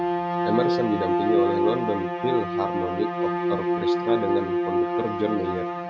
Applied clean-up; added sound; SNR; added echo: none; Bowed string instrument; -4 dB; none.